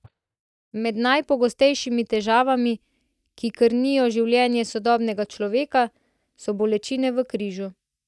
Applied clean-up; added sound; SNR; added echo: neural mask model DeepFilterNet 3.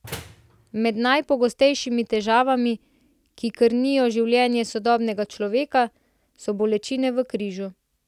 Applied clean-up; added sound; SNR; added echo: none; Slam; 18 dB; none.